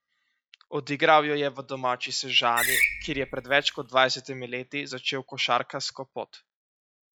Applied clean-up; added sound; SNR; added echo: classical method log-MMSE.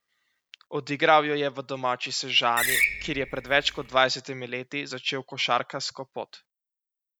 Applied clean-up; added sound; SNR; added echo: none; Screech; 2 dB; none.